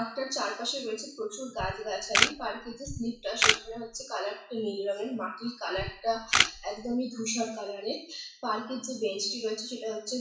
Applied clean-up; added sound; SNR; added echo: classical method WPE with log-MMSE.